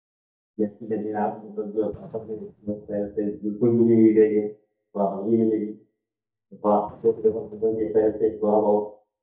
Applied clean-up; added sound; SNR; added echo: neural mask model DeepFilterNet 3.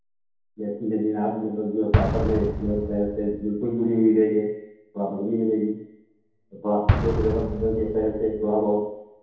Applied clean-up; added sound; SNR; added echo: none; Explosion; 5 dB; reverberation time 2.2 s.